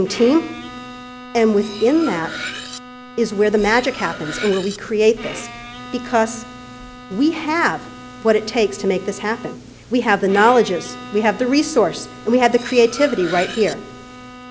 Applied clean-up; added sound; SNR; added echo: none; Cutlery, silverware + Bowed string instrument; 15 dB; none.